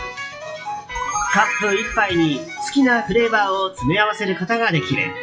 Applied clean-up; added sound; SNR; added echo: classical method WPE with log-MMSE.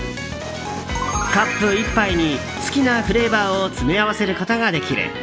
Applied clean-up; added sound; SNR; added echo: none; none; none; none.